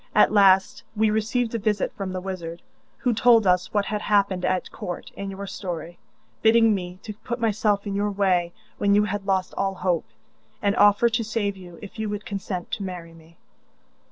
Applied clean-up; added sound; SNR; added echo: none; none; none; none.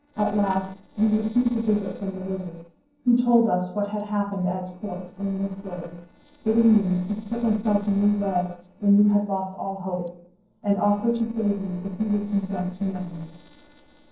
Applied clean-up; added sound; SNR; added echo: neural separator model SepFormer DNS4.